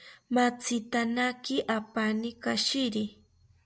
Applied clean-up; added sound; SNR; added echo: none; none; none; none.